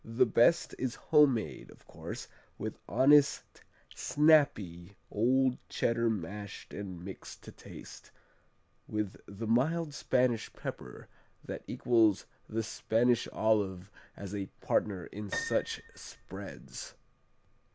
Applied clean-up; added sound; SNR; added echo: none; Piano; 12 dB; none.